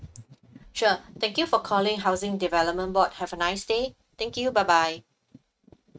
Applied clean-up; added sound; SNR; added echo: neural mask model RNNoise.